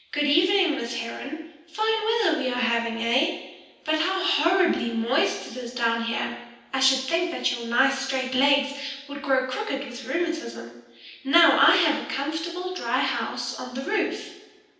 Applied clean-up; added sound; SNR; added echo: none; none; none; reverberation time 0.9 s.